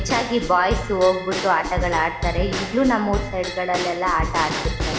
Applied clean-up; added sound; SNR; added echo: none; Bell / Drum / Drum kit; 5 dB; reverberation time 1.0 s.